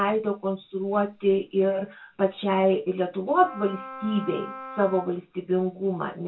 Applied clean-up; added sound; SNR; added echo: none; Wind instrument, woodwind instrument; 14 dB; reverberation time 0.2 s.